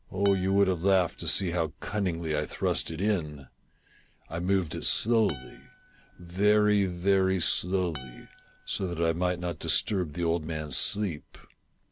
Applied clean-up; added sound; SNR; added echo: none; Acoustic guitar; 20 dB; none.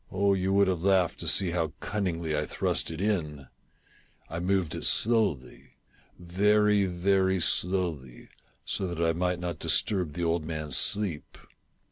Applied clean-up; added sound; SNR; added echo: none; none; none; none.